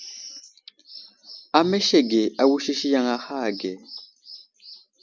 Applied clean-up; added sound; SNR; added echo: none; none; none; none.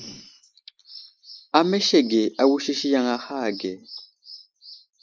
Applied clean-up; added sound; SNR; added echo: neural mask model Resemble Enhance denoiser.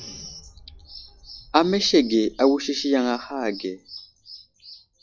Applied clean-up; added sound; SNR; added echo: classical method log-MMSE.